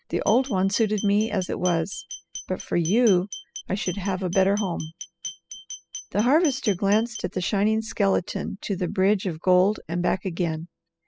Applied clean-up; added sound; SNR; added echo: classical method spectral subtraction.